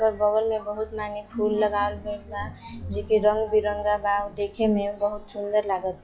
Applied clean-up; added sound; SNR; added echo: classical method log-MMSE.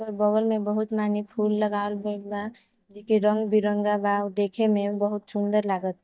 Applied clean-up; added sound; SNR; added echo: neural mask model DeepFilterNet 3.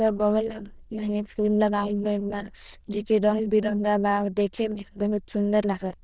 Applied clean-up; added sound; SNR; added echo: neural diffusion model UNIVERSE++.